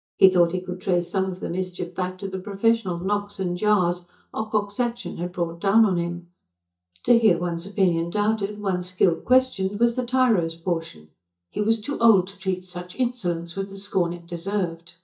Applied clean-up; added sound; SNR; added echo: neural mask model DeepFilterNet 3.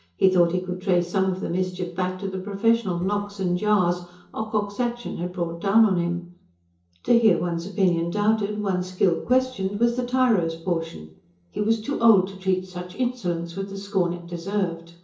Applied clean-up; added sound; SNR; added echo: neural separator model SepFormer DNS4.